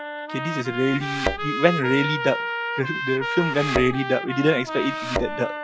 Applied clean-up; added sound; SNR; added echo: classical method log-MMSE.